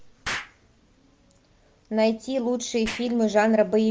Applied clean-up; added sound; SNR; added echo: none; Explosion; 15 dB; none.